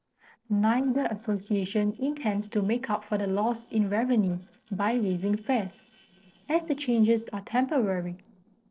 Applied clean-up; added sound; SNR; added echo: neural separator model SepFormer DNS4.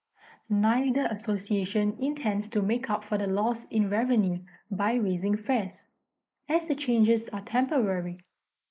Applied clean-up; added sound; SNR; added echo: neural mask model Resemble Enhance denoiser.